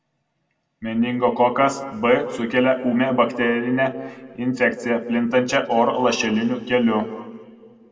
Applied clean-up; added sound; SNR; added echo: none; none; none; reverberation time 1.3 s.